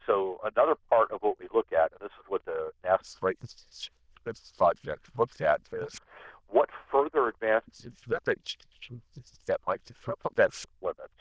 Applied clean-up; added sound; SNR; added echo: neural diffusion model UNIVERSE++.